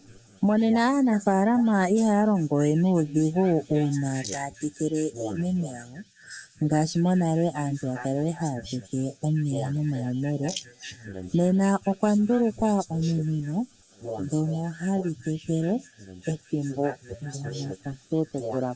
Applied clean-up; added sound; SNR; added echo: neural mask model Resemble Enhance denoiser.